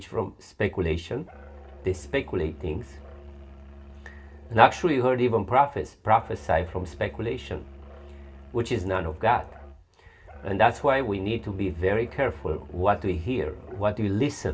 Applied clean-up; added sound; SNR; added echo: none; Musical instrument; 18 dB; reverberation time 0.2 s.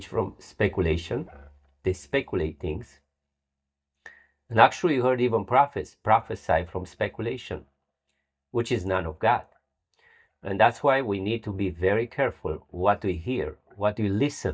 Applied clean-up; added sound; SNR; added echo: neural mask model DeepFilterNet 3.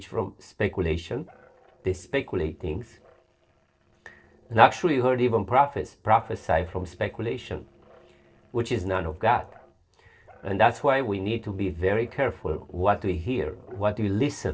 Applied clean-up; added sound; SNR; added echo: neural separator model SepFormer DNS4.